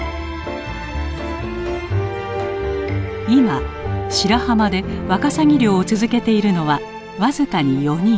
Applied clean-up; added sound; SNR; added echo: none; none; none; none.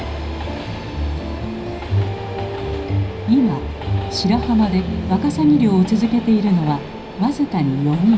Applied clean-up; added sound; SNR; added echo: none; Train; 14 dB; reverberation time 0.4 s.